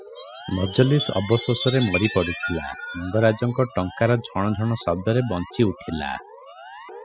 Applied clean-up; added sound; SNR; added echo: classical method spectral subtraction.